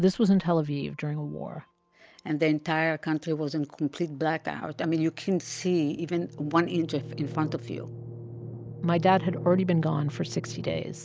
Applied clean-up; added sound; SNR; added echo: none; none; none; none.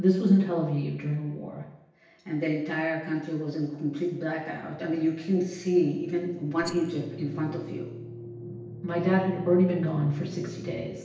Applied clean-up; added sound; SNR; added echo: none; Rattle; 18 dB; reverberation time 0.9 s.